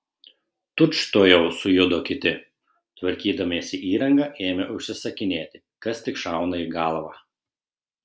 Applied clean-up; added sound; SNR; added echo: none; none; none; none.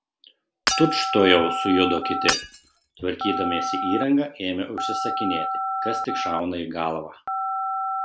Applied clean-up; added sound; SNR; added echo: none; Shatter / Hammer + Telephone; 2 dB; none.